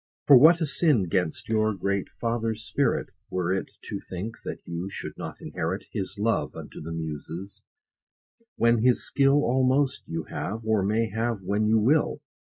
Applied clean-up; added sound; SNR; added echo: neural mask model DeepFilterNet 3.